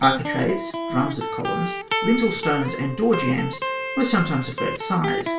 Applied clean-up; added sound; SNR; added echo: none; Electric guitar; 5 dB; reverberation time 0.3 s.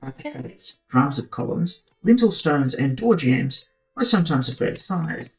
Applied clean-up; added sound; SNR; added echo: neural mask model DeepFilterNet 3.